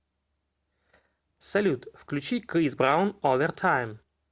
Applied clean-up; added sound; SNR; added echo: none; none; none; none.